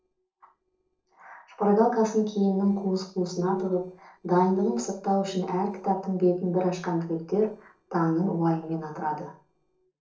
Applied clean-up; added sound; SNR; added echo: neural separator model SepFormer DNS4.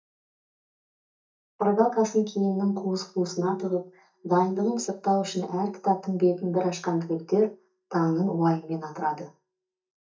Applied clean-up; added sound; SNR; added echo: neural mask model DeepFilterNet 3.